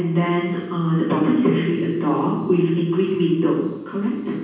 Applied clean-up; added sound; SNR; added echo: none; none; none; reverberation time 1.2 s.